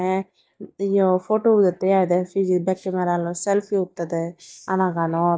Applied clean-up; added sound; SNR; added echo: neural mask model DeepFilterNet 3.